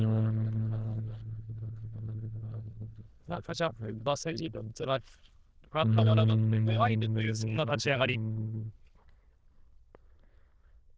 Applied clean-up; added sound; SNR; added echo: neural diffusion model UNIVERSE++.